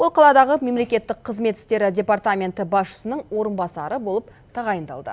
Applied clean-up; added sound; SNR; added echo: none; none; none; none.